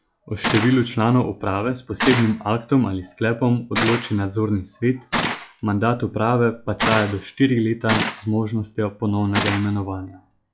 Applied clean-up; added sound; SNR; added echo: classical method log-MMSE.